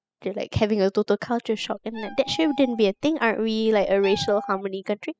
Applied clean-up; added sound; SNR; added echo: classical method spectral subtraction.